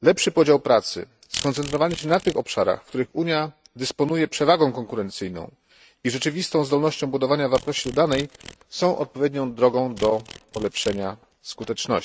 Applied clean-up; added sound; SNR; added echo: neural mask model RNNoise.